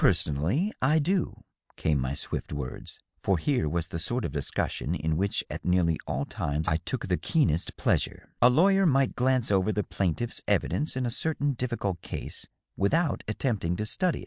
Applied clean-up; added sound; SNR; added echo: none; none; none; none.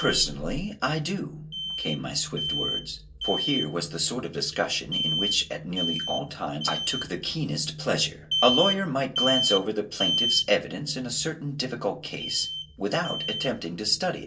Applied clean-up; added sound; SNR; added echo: none; Alarm; 3 dB; reverberation time 0.2 s.